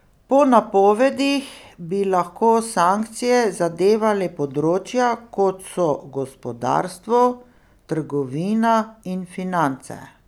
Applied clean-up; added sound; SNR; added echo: none; none; none; none.